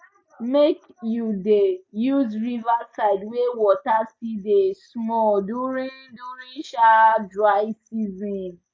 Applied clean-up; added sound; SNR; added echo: none; none; none; none.